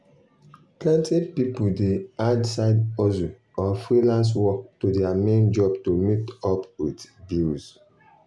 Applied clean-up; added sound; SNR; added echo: none; none; none; none.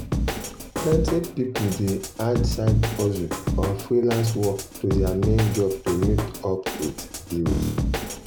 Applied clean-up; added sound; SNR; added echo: none; Drum kit; 3 dB; none.